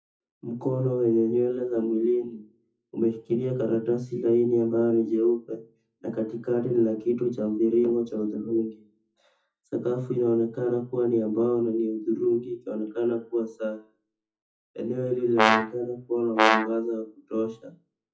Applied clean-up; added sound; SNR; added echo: classical method WPE with log-MMSE.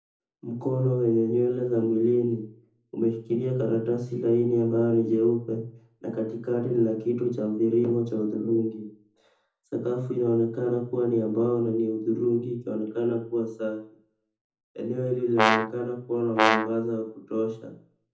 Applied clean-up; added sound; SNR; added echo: none; Brass instrument; -1 dB; reverberation time 0.6 s.